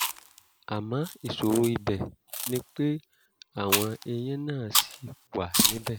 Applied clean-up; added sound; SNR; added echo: none; Chewing, mastication; 1 dB; none.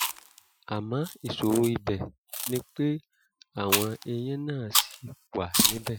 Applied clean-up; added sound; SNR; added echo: classical method Wiener filter.